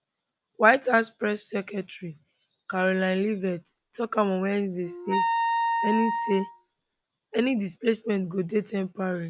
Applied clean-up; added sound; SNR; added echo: none; Wind instrument, woodwind instrument; 2 dB; none.